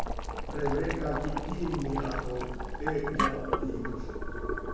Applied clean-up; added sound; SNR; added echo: none; Boiling; -2 dB; reverberation time 1.2 s.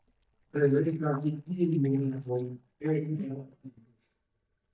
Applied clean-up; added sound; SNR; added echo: neural mask model DeepFilterNet 3.